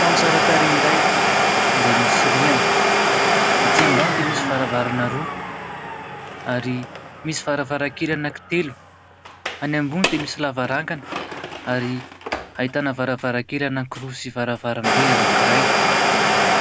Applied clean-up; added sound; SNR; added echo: none; Domestic sounds, home sounds; -4 dB; none.